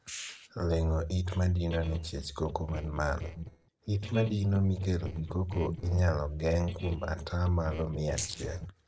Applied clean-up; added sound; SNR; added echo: neural separator model SepFormer DNS4.